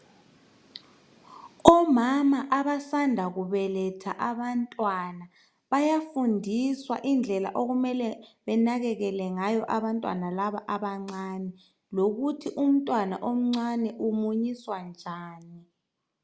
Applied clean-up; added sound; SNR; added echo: none; none; none; none.